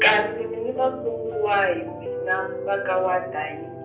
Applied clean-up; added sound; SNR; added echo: none; Piano; 8 dB; reverberation time 0.6 s.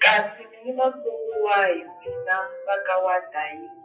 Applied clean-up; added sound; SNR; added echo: classical method WPE with log-MMSE.